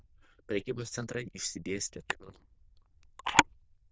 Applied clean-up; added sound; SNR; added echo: neural diffusion model UNIVERSE++.